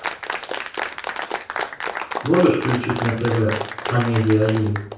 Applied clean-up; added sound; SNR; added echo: none; Applause; 7 dB; reverberation time 0.6 s.